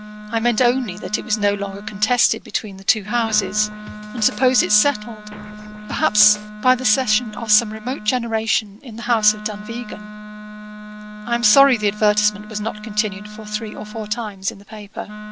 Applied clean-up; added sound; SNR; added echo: none; Wind instrument, woodwind instrument + Scratching (performance technique); 12 dB; none.